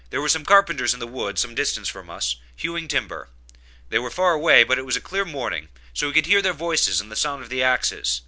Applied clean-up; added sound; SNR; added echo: none; none; none; none.